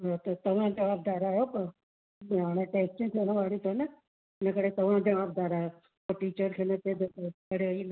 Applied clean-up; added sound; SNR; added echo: none; none; none; none.